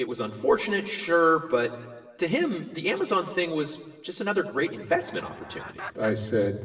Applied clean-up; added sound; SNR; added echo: none; Chicken, rooster; 16 dB; reverberation time 1.3 s.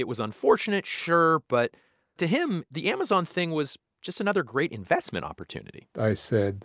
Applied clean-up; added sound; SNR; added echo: none; none; none; none.